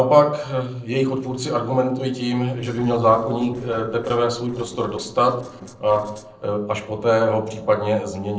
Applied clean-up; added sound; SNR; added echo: neural separator model SepFormer DNS4.